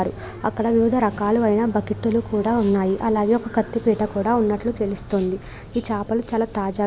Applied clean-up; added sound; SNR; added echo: none; none; none; none.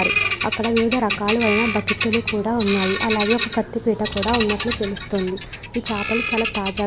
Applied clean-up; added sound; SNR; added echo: none; Bird vocalization, bird call, bird song; 4 dB; none.